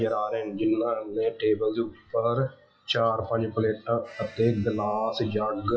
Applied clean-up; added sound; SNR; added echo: classical method WPE with log-MMSE.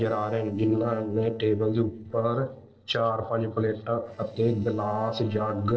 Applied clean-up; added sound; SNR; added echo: neural separator model SepFormer DNS4.